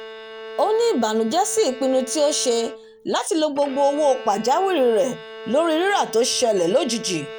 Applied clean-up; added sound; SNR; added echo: none; Bowed string instrument; 15 dB; none.